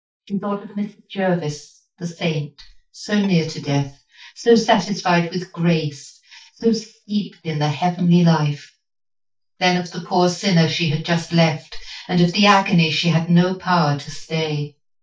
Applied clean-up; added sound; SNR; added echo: neural mask model DeepFilterNet 3.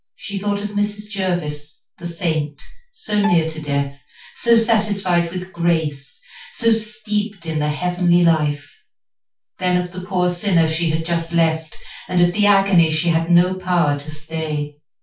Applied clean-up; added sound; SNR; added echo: none; Bowed string instrument; 15 dB; reverberation time 0.2 s.